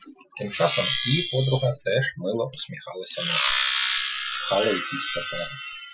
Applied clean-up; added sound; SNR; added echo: classical method Wiener filter.